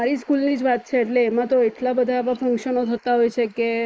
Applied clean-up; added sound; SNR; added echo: neural mask model Resemble Enhance denoiser.